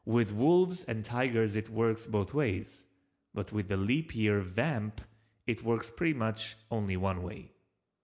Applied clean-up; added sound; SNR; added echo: none; none; none; none.